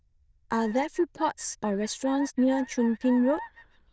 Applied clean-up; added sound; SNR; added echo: neural diffusion model UNIVERSE++.